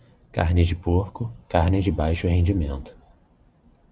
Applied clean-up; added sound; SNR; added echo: none; none; none; none.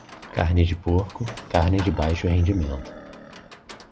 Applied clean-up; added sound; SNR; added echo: none; Livestock, farm animals, working animals; 17 dB; none.